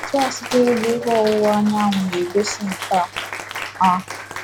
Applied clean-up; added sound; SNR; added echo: none; Cheering; 10 dB; none.